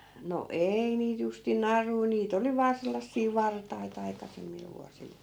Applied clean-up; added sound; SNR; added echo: none; none; none; none.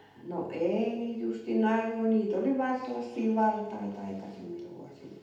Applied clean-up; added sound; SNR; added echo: none; none; none; reverberation time 0.8 s.